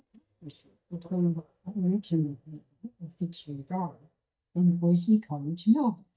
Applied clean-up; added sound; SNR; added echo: neural mask model DeepFilterNet 3.